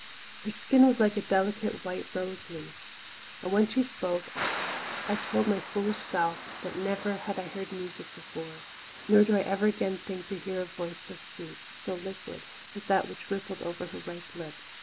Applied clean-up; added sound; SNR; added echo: none; Thunder / Rain; 11 dB; none.